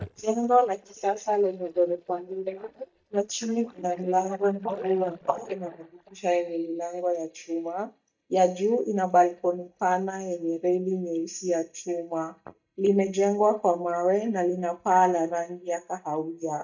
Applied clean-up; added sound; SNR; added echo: neural mask model DeepFilterNet 3.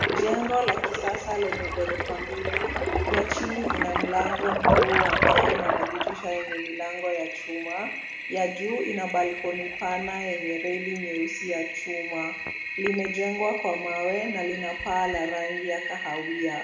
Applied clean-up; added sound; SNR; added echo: none; Toilet flush; -1 dB; reverberation time 0.9 s.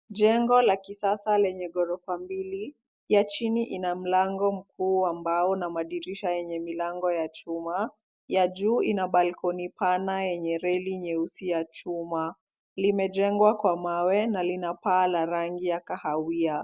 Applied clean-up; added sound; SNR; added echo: none; none; none; none.